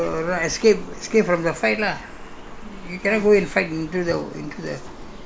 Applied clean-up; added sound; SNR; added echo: none; Rain; 15 dB; none.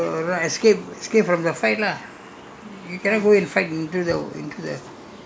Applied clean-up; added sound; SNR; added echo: none; none; none; none.